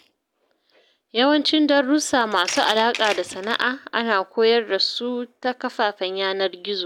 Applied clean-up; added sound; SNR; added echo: none; Tools; 13 dB; none.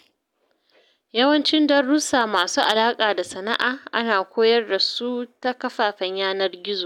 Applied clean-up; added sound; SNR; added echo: none; none; none; none.